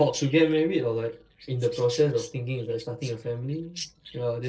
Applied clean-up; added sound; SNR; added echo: neural separator model SepFormer DNS4.